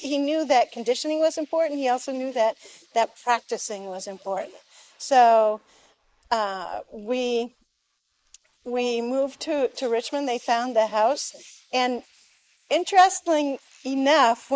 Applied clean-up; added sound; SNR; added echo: neural mask model Resemble Enhance denoiser.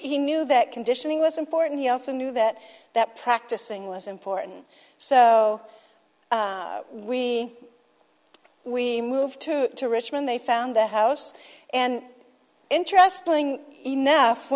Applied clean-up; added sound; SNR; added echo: none; none; none; none.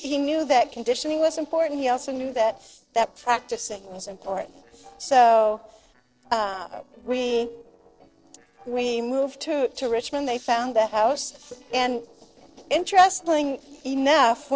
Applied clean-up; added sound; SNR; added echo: neural separator model SepFormer DNS4.